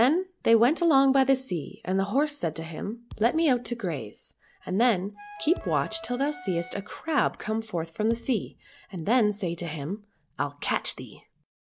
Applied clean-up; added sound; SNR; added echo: none; Thump, thud + Wind instrument, woodwind instrument; 18 dB; none.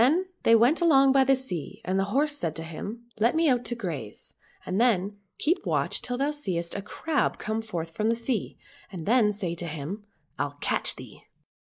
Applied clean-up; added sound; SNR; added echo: neural mask model Resemble Enhance denoiser.